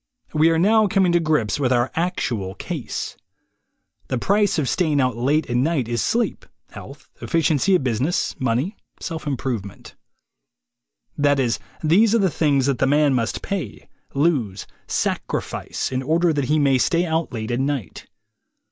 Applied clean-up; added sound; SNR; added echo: none; none; none; none.